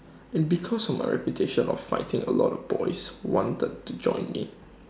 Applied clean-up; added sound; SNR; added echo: none; none; none; none.